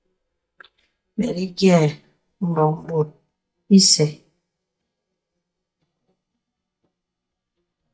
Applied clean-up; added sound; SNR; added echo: neural mask model DeepFilterNet 3.